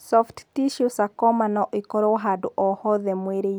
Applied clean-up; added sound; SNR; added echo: none; none; none; none.